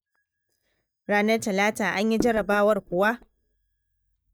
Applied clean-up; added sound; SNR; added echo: neural mask model DeepFilterNet 3.